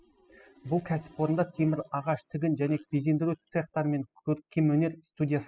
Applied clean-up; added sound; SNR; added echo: classical method spectral subtraction.